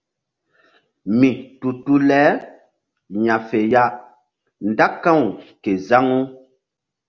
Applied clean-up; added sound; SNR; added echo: none; none; none; none.